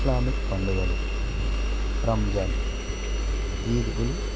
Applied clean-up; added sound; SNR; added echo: none; Engine; -4 dB; none.